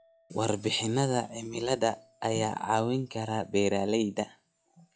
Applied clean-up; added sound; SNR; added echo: classical method log-MMSE.